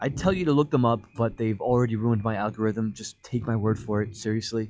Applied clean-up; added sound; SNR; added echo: classical method log-MMSE.